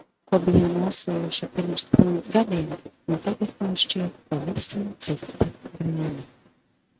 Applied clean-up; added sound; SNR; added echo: neural mask model RNNoise.